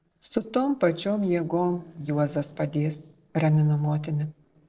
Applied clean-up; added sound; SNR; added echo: neural separator model SepFormer DNS4.